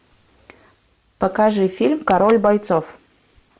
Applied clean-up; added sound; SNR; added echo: none; none; none; none.